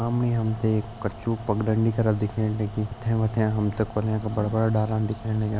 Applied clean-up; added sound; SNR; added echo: none; Mechanical fan; 16 dB; none.